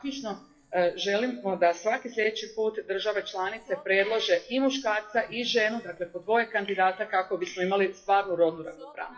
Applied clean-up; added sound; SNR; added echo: classical method WPE with log-MMSE.